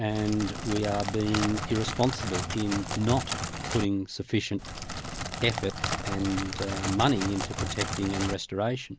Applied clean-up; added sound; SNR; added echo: none; Crackle; 4 dB; none.